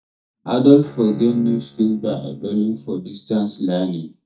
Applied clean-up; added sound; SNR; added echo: neural mask model DeepFilterNet 3.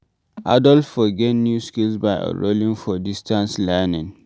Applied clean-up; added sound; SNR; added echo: none; none; none; none.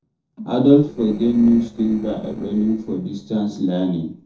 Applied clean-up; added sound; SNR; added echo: neural separator model SepFormer DNS4.